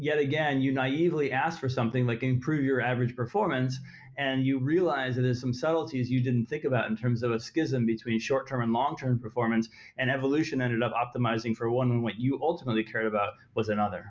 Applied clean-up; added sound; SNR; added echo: none; none; none; none.